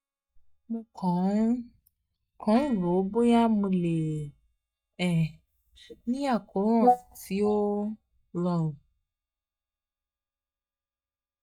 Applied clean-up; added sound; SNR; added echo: neural mask model DeepFilterNet 3.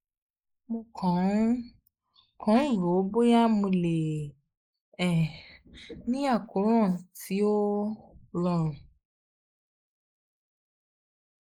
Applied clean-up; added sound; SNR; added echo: neural mask model Resemble Enhance denoiser.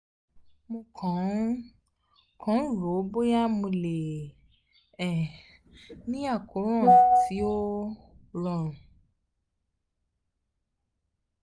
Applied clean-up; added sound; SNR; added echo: none; none; none; none.